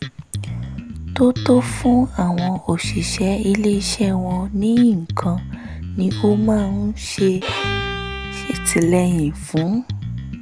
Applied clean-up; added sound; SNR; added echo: none; Bowed string instrument + Bass guitar; 8 dB; none.